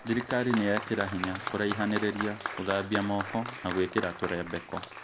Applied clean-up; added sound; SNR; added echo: none; Applause; 7 dB; none.